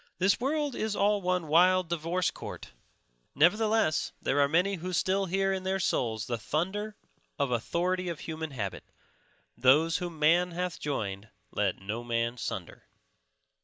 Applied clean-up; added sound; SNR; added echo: none; none; none; none.